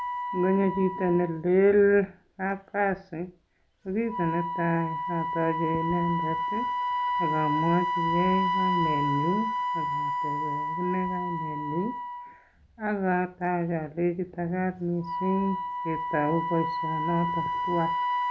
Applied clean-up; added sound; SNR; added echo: none; Wind instrument, woodwind instrument; 2 dB; none.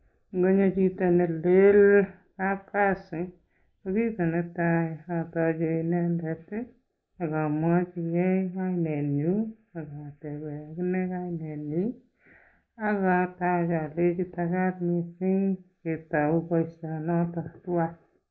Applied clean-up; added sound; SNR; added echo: neural mask model Resemble Enhance denoiser.